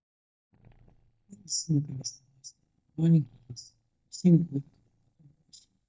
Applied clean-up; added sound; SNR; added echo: neural mask model DeepFilterNet 3.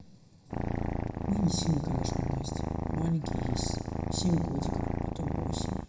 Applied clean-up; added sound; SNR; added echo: none; Purr; -2 dB; reverberation time 0.9 s.